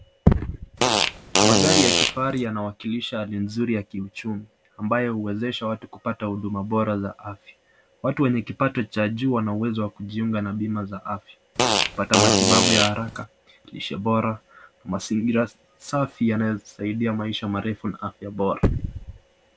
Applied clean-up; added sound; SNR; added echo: none; Fart; -5 dB; none.